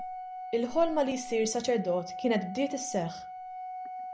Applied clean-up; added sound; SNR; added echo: none; Organ; 9 dB; none.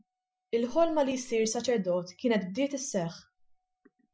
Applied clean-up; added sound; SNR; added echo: classical method Wiener filter.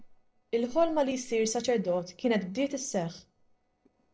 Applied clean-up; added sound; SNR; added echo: neural separator model SepFormer DNS4.